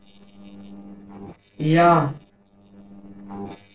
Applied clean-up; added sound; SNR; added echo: neural separator model SepFormer DNS4.